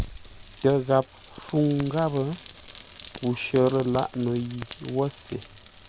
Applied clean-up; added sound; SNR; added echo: none; Rain; 8 dB; none.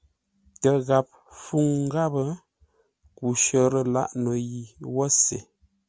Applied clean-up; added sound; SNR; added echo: none; none; none; none.